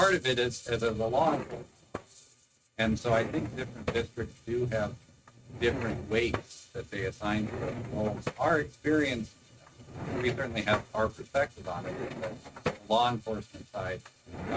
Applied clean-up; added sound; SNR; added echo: neural mask model RNNoise.